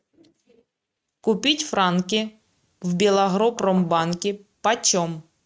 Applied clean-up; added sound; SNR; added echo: neural mask model RNNoise.